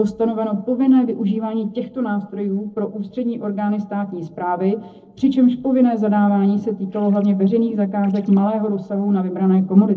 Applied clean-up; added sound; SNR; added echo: neural separator model SepFormer DNS4.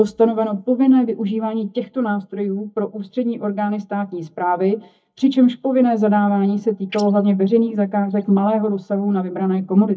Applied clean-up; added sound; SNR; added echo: neural mask model DeepFilterNet 3.